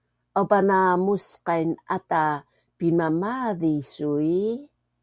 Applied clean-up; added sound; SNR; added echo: none; none; none; none.